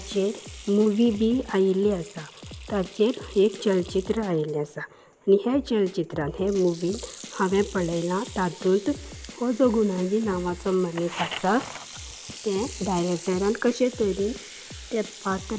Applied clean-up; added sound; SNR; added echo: none; Drum kit + Sink (filling or washing) / Water tap, faucet; 16 dB; none.